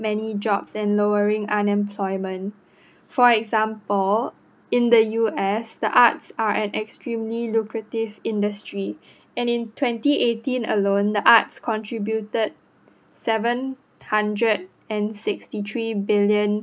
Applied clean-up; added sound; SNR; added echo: none; none; none; none.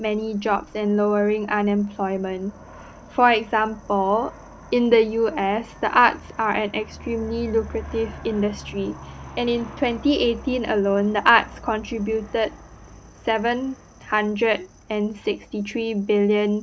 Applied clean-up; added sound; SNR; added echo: none; Aircraft; 18 dB; none.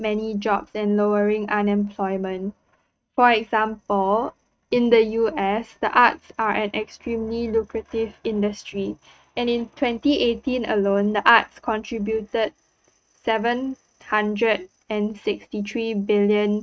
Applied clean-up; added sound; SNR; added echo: neural mask model RNNoise.